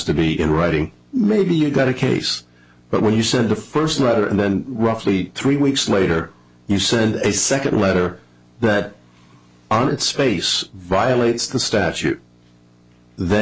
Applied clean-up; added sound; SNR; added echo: none; none; none; none.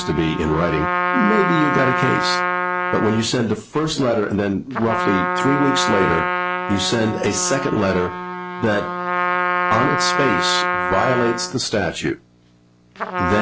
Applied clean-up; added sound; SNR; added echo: none; Trumpet; 1 dB; none.